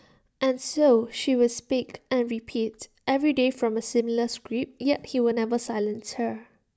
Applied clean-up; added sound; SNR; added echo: none; none; none; none.